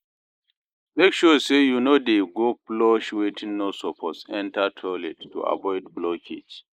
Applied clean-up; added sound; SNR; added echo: neural mask model Resemble Enhance denoiser.